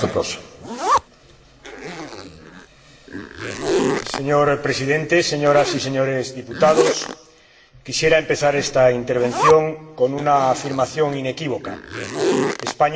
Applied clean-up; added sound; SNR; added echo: none; Zipper (clothing); 6 dB; reverberation time 1.0 s.